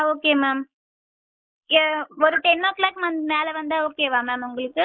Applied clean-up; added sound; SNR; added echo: neural mask model Resemble Enhance denoiser.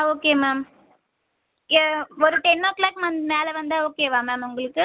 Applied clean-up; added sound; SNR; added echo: none; none; none; none.